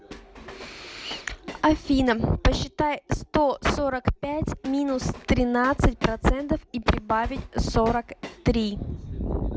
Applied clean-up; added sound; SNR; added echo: none; Train; 19 dB; none.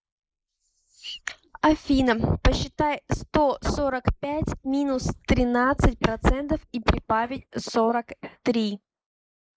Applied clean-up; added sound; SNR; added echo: neural mask model Resemble Enhance denoiser.